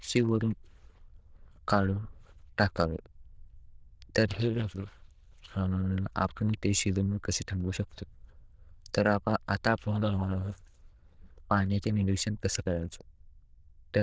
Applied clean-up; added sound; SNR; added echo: neural diffusion model UNIVERSE++.